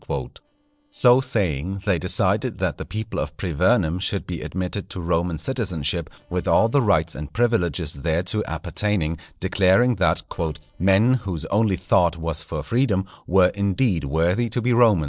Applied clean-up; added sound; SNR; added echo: neural separator model SepFormer DNS4.